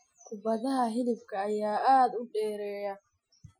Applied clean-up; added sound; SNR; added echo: classical method Wiener filter.